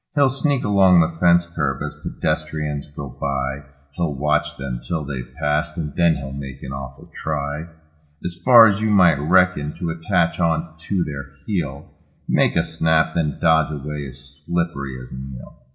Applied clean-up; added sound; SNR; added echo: none; none; none; reverberation time 0.6 s.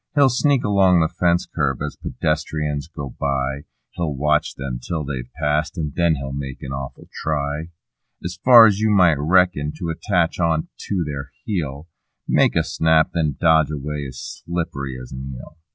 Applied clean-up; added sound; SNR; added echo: none; none; none; none.